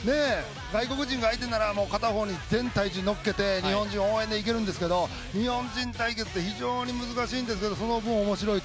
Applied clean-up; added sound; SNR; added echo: none; none; none; none.